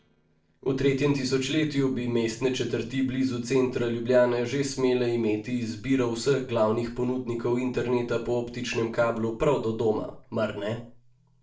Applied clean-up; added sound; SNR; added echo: neural separator model SepFormer DNS4.